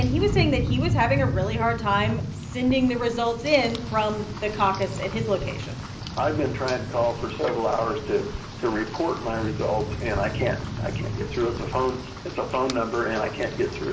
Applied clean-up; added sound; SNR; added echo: none; Rain; 4 dB; reverberation time 0.5 s.